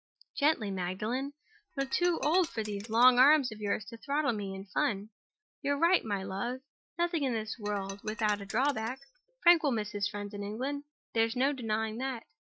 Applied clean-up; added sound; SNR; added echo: classical method Wiener filter.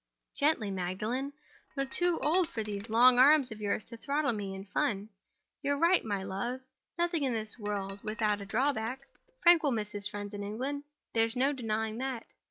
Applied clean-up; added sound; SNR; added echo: none; Shatter; 17 dB; none.